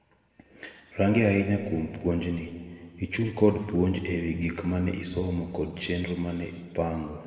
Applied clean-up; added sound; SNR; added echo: none; none; none; reverberation time 1.9 s.